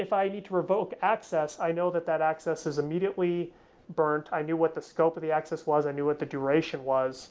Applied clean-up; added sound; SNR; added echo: none; none; none; none.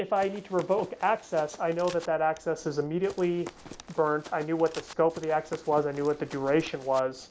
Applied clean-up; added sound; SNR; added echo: none; Run + Camera; 19 dB; none.